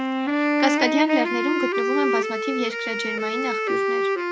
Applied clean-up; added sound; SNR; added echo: none; Wind instrument, woodwind instrument; -4 dB; none.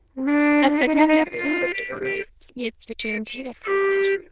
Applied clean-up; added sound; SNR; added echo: neural diffusion model UNIVERSE++.